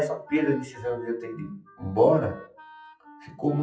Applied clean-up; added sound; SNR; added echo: classical method WPE with log-MMSE.